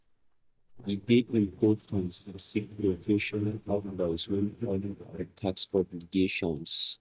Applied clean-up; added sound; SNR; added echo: neural mask model DeepFilterNet 3.